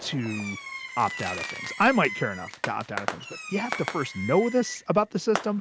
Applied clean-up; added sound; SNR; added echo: none; Fireworks; 9 dB; none.